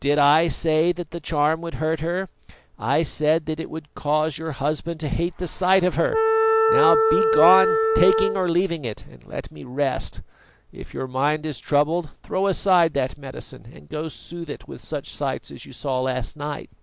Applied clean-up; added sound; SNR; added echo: none; Wind instrument, woodwind instrument; -3 dB; none.